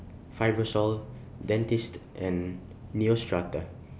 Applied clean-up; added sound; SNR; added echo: none; none; none; none.